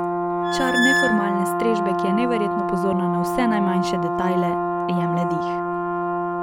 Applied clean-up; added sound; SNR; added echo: none; Brass instrument + Squeak; -3 dB; none.